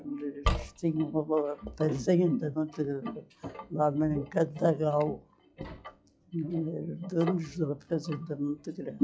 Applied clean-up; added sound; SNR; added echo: classical method log-MMSE.